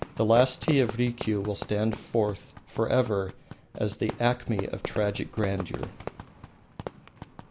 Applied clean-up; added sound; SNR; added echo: none; Fireworks; 12 dB; none.